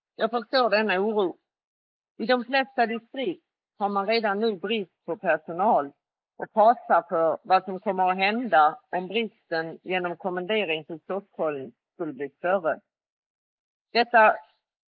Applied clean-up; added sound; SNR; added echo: neural mask model Resemble Enhance denoiser.